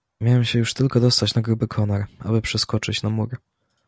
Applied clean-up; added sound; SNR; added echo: none; none; none; none.